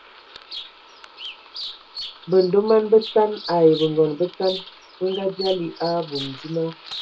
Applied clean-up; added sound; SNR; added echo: none; Bird vocalization, bird call, bird song; 14 dB; reverberation time 0.2 s.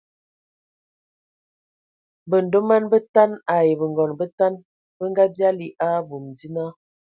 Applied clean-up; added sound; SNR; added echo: none; none; none; none.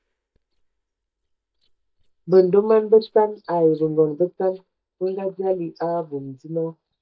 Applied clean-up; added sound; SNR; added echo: neural mask model DeepFilterNet 3.